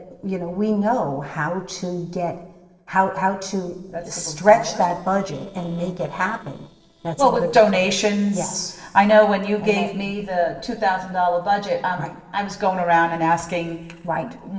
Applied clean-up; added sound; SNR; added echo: neural separator model SepFormer DNS4.